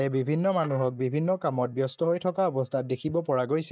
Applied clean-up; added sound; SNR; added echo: neural mask model DeepFilterNet 3.